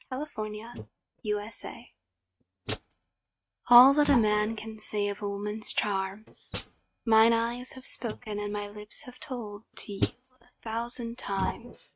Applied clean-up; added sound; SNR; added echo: neural mask model RNNoise.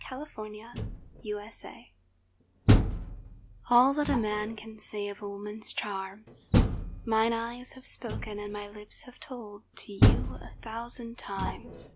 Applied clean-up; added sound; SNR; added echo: none; Door; -3 dB; none.